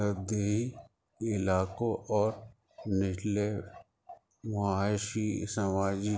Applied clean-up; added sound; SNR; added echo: none; none; none; none.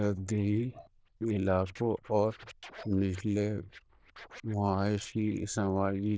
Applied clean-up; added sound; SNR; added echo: neural diffusion model UNIVERSE++.